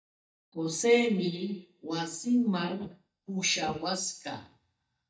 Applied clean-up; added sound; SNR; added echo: neural mask model DeepFilterNet 3.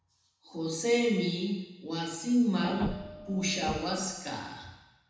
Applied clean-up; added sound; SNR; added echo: none; Printer; 9 dB; reverberation time 1.1 s.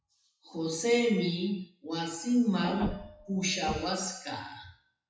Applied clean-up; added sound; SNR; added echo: classical method WPE with log-MMSE.